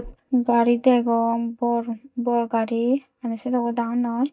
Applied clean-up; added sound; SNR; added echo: neural mask model DeepFilterNet 3.